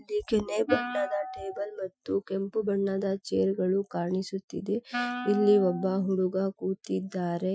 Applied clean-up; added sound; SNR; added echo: classical method Wiener filter.